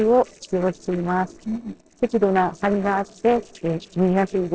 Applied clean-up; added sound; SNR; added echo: neural separator model SepFormer DNS4.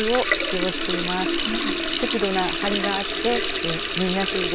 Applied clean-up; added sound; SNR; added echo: none; Water tap, faucet; -4 dB; none.